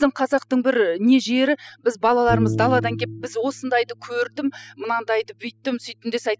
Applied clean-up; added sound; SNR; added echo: classical method spectral subtraction.